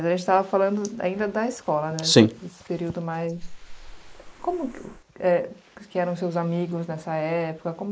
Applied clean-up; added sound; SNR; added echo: neural mask model Resemble Enhance denoiser.